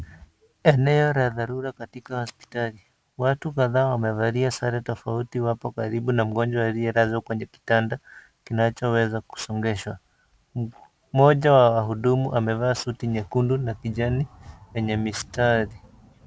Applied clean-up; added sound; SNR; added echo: none; none; none; none.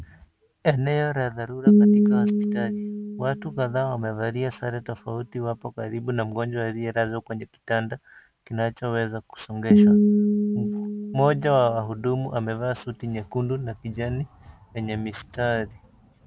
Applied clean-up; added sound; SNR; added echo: none; Piano; -5 dB; none.